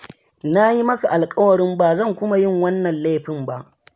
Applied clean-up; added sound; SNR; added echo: none; none; none; none.